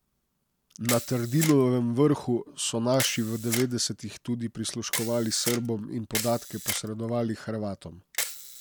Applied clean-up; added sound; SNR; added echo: none; Camera; 9 dB; none.